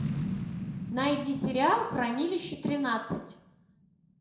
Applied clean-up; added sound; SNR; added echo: none; Boom; 8 dB; reverberation time 0.5 s.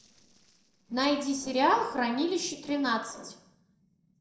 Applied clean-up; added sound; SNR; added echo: neural separator model SepFormer DNS4.